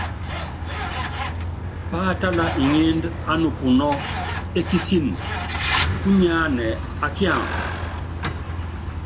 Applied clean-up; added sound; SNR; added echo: none; Truck; 3 dB; none.